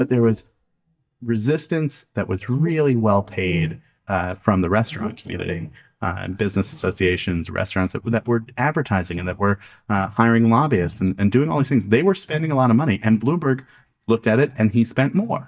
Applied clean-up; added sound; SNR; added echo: neural mask model DeepFilterNet 3.